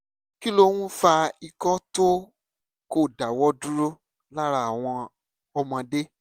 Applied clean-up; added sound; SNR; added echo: none; none; none; none.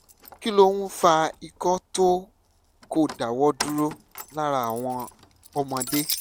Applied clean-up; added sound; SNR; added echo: none; Keys jangling; 13 dB; none.